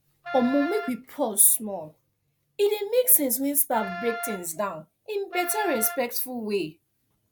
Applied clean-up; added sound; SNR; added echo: none; Wind instrument, woodwind instrument; 11 dB; none.